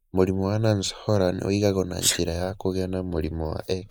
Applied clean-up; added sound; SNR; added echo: neural mask model Resemble Enhance denoiser.